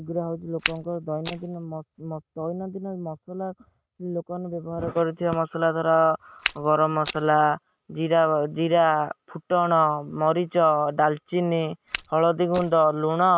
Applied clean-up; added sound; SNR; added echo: neural mask model RNNoise.